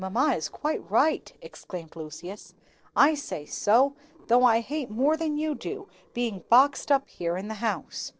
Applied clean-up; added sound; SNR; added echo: neural separator model SepFormer DNS4.